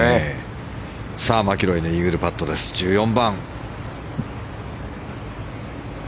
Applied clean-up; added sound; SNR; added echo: none; none; none; none.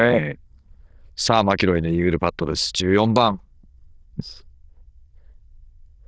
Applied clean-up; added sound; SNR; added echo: neural diffusion model UNIVERSE++.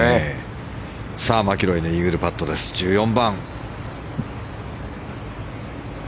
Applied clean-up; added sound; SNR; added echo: none; Cricket; 20 dB; none.